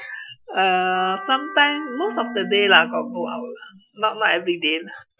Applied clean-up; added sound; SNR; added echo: classical method Wiener filter.